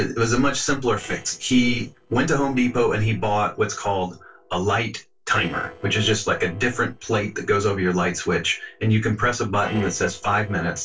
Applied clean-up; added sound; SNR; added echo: neural separator model SepFormer DNS4.